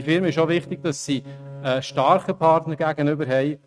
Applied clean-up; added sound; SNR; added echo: neural mask model RNNoise.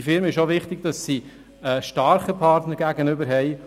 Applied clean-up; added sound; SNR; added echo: none; none; none; none.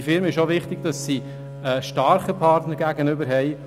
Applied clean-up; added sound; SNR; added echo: none; Bowed string instrument; 14 dB; none.